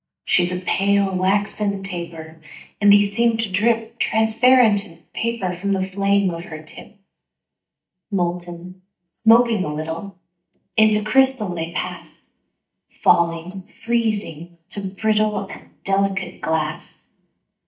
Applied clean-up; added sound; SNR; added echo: neural mask model DeepFilterNet 3.